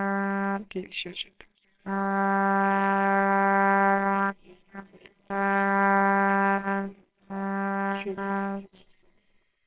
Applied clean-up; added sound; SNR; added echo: neural separator model SepFormer WHAMR!.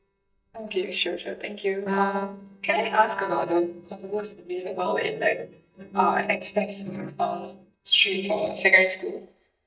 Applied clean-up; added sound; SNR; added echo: neural mask model DeepFilterNet 3.